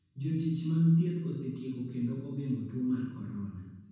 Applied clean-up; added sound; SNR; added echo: none; none; none; reverberation time 1.2 s.